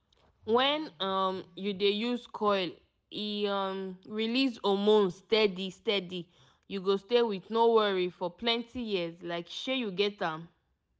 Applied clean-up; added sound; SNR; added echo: none; none; none; none.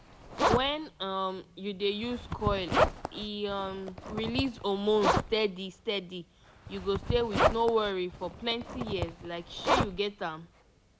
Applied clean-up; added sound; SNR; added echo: none; Zipper (clothing); 1 dB; none.